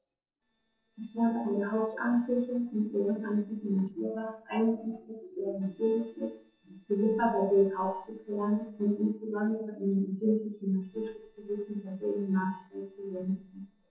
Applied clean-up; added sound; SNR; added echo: neural separator model SepFormer DNS4.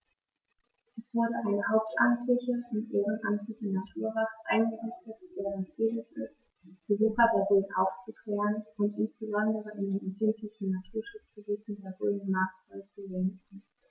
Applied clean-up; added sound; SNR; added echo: none; none; none; none.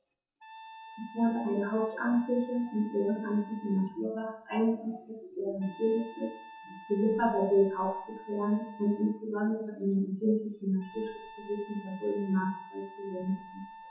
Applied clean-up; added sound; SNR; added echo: none; Wind instrument, woodwind instrument; 18 dB; reverberation time 0.7 s.